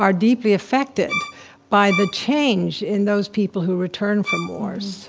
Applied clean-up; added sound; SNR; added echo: none; Bowed string instrument; 9 dB; none.